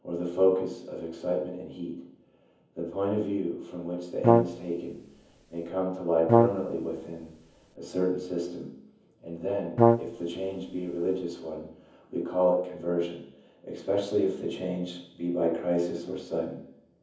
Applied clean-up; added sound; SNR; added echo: none; Brass instrument; -4 dB; reverberation time 0.7 s.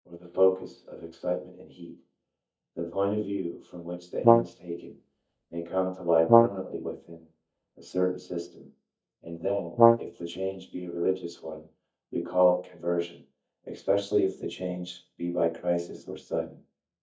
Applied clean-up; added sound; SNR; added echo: neural mask model DeepFilterNet 3.